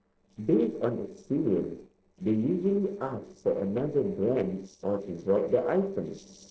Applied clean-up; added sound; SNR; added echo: neural separator model SepFormer DNS4.